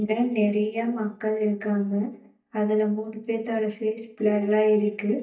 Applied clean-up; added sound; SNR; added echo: neural mask model DeepFilterNet 3.